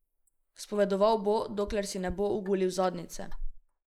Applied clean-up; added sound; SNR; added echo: neural mask model Resemble Enhance denoiser.